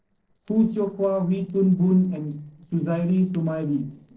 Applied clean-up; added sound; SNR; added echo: neural separator model SepFormer DNS4.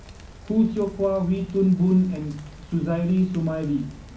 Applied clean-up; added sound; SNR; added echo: none; Rain; 19 dB; reverberation time 0.4 s.